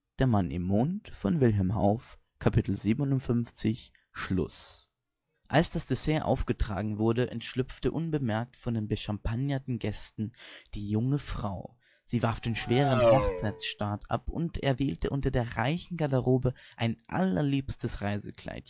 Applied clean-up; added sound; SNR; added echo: classical method log-MMSE.